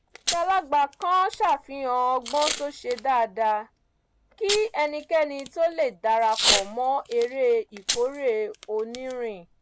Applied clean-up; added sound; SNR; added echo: none; Packing tape, duct tape / Tearing; 8 dB; none.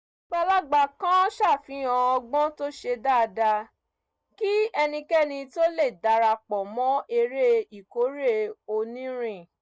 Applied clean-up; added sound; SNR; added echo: none; none; none; none.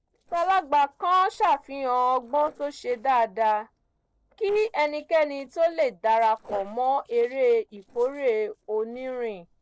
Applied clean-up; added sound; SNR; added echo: neural separator model SepFormer DNS4.